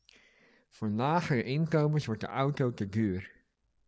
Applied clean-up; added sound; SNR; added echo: none; none; none; none.